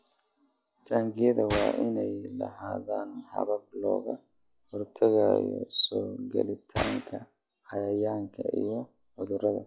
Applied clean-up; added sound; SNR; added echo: classical method log-MMSE.